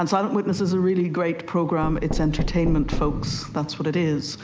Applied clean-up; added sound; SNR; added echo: none; Knock; 5 dB; none.